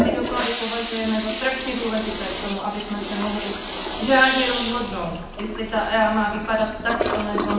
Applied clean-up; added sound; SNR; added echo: none; Toilet flush; 1 dB; reverberation time 0.8 s.